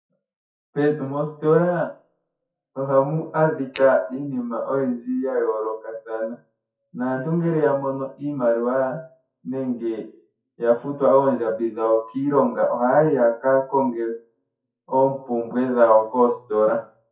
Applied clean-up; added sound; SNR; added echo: classical method WPE with log-MMSE.